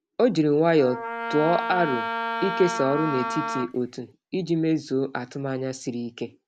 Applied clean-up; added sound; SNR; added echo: none; Wind instrument, woodwind instrument; 5 dB; none.